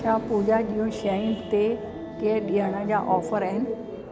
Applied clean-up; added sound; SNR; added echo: none; Wind instrument, woodwind instrument; 18 dB; none.